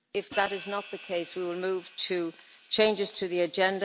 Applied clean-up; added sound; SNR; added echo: none; Hi-hat; 16 dB; none.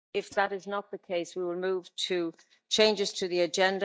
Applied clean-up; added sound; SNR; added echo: neural mask model DeepFilterNet 3.